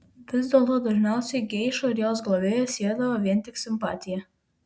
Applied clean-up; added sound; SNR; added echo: none; none; none; none.